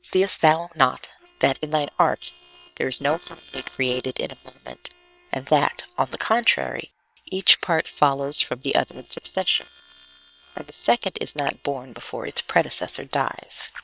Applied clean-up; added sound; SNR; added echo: neural separator model SepFormer WHAM!.